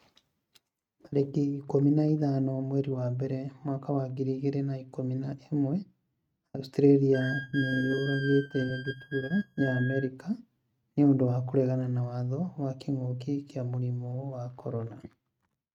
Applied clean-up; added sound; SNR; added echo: neural mask model RNNoise.